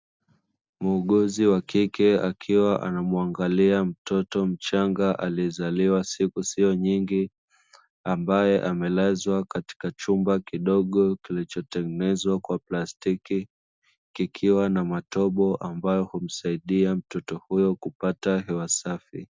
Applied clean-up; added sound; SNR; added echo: none; none; none; none.